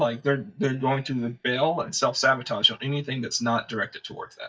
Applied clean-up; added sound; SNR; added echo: neural mask model DeepFilterNet 3.